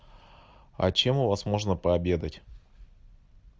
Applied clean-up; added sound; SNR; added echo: none; none; none; none.